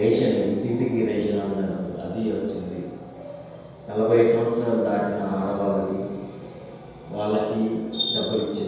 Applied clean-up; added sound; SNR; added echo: none; none; none; reverberation time 1.2 s.